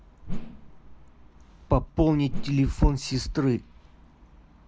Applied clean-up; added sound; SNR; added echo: none; Whoosh, swoosh, swish; 8 dB; none.